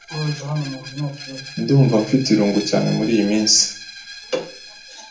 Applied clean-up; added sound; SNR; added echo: none; Screech; 17 dB; reverberation time 0.4 s.